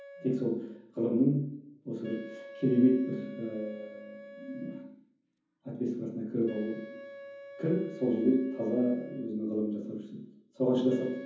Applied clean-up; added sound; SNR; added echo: none; Wind instrument, woodwind instrument; 18 dB; reverberation time 0.7 s.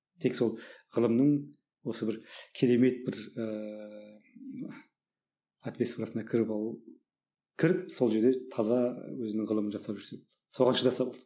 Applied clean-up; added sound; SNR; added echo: none; none; none; none.